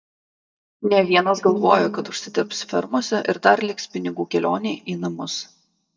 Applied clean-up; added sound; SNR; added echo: neural mask model DeepFilterNet 3.